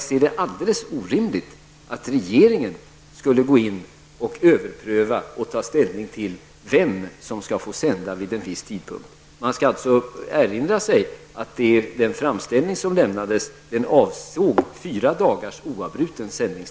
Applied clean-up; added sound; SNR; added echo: none; none; none; none.